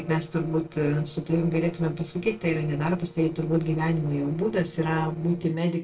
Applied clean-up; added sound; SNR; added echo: neural separator model SepFormer DNS4.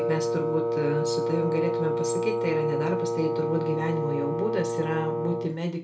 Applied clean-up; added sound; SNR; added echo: none; Wind instrument, woodwind instrument; -2 dB; reverberation time 0.3 s.